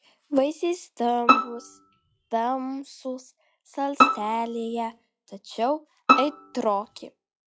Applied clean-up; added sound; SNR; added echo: classical method log-MMSE.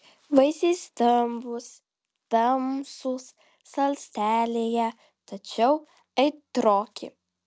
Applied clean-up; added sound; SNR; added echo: none; none; none; none.